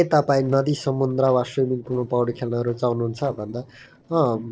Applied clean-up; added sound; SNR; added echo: neural separator model SepFormer DNS4.